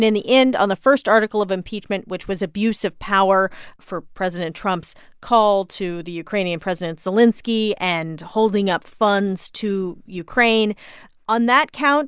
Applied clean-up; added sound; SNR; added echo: none; none; none; none.